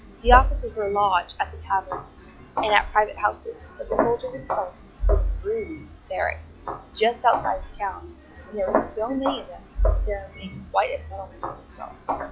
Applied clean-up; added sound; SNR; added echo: classical method log-MMSE.